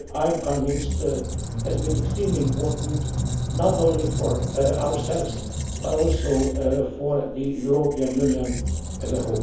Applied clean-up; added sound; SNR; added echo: none; Squeak; 3 dB; reverberation time 0.7 s.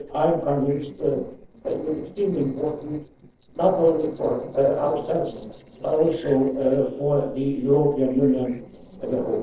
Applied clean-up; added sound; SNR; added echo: neural separator model SepFormer DNS4.